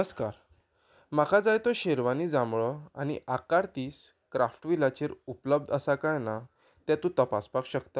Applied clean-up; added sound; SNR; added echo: none; none; none; none.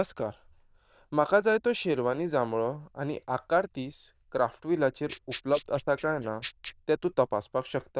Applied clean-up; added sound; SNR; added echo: neural diffusion model UNIVERSE++.